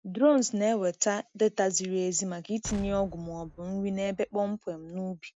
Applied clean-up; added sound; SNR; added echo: none; Explosion; 16 dB; none.